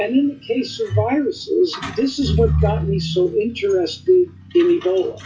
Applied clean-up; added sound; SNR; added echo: classical method WPE with log-MMSE.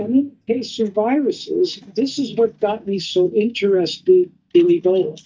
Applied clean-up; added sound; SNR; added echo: neural mask model DeepFilterNet 3.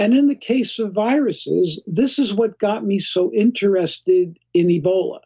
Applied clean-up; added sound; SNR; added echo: none; none; none; none.